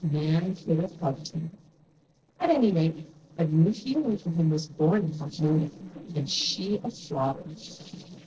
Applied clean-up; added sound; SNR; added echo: neural separator model SepFormer DNS4.